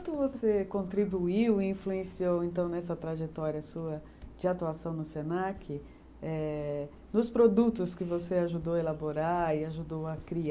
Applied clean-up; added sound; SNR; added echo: none; none; none; none.